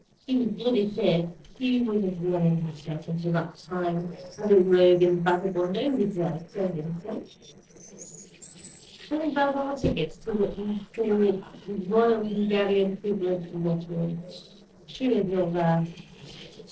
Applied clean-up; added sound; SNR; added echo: neural separator model SepFormer DNS4.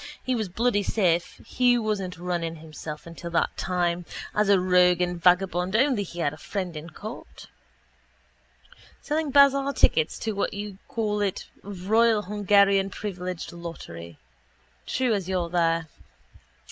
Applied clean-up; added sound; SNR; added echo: none; none; none; none.